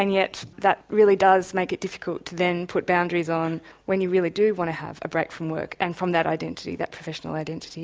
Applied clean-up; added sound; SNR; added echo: none; none; none; none.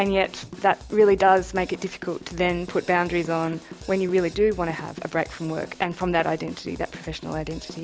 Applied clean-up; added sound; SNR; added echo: none; Drum kit; 17 dB; none.